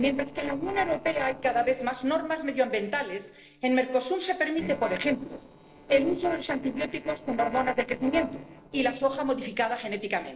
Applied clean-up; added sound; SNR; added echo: neural separator model SepFormer DNS4.